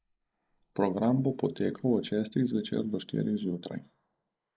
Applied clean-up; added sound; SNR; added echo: neural mask model Resemble Enhance denoiser.